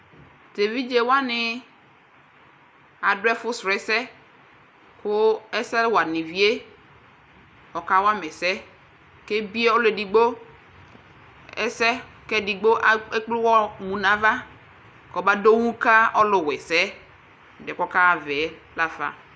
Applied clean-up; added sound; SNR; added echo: none; none; none; none.